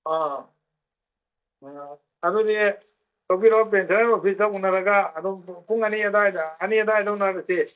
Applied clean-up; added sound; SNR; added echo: neural mask model DeepFilterNet 3.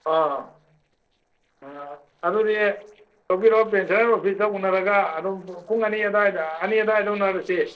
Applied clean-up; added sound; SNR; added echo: neural separator model SepFormer DNS4.